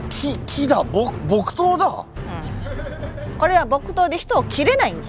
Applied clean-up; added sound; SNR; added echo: none; none; none; none.